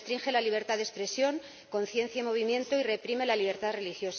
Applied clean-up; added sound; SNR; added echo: none; none; none; none.